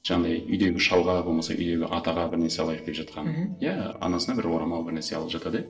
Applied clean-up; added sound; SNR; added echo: neural separator model SepFormer DNS4.